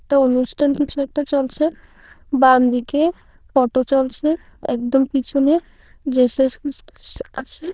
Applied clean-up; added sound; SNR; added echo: neural diffusion model UNIVERSE++.